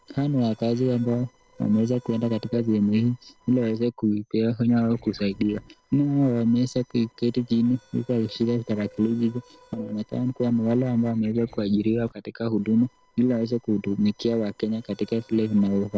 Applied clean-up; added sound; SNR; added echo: neural separator model SepFormer DNS4.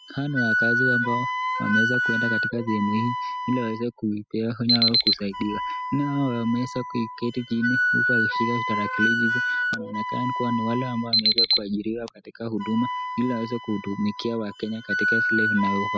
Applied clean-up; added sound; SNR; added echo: classical method spectral subtraction.